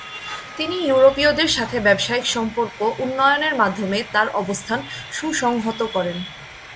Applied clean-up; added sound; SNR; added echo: none; Frying (food); 18 dB; none.